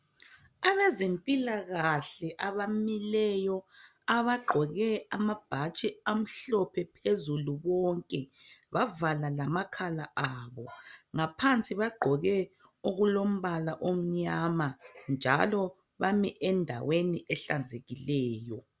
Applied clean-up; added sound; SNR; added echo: none; none; none; none.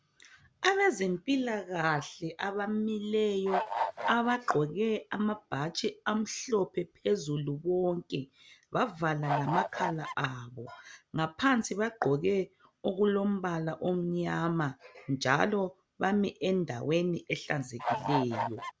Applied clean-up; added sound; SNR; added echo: none; Bird / Fowl; 2 dB; none.